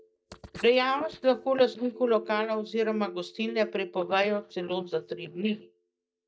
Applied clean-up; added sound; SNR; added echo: neural mask model DeepFilterNet 3.